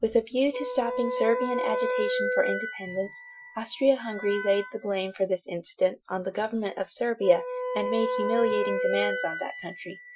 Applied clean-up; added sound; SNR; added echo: classical method Wiener filter.